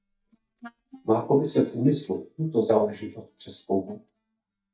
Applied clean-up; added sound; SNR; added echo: neural mask model DeepFilterNet 3.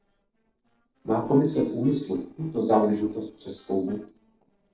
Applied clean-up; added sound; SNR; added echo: neural separator model SepFormer DNS4.